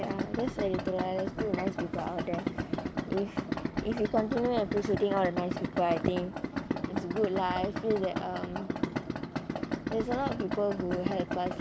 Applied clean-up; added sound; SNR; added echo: none; Idling; 2 dB; none.